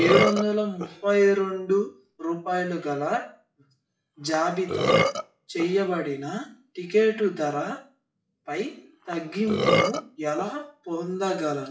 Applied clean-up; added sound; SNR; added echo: classical method WPE with log-MMSE.